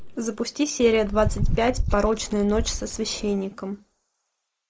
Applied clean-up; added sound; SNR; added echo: neural mask model Resemble Enhance denoiser.